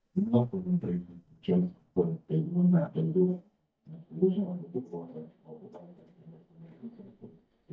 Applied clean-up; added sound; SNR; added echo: neural mask model DeepFilterNet 3.